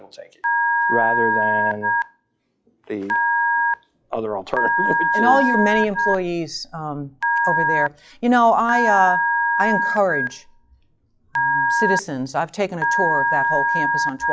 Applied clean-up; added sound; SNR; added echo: classical method log-MMSE.